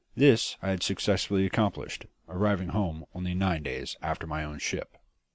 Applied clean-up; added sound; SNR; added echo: none; none; none; none.